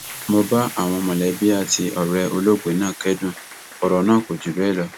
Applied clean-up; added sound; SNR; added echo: none; Applause + Explosion; 16 dB; none.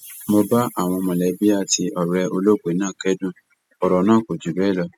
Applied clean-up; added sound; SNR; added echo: classical method spectral subtraction.